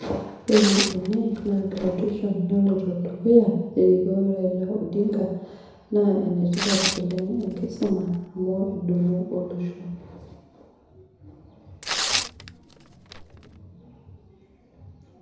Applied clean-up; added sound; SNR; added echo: none; Tearing; 6 dB; reverberation time 1.0 s.